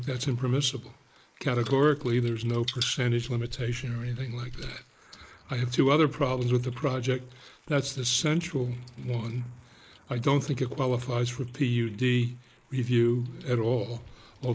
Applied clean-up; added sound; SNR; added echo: neural mask model Resemble Enhance denoiser.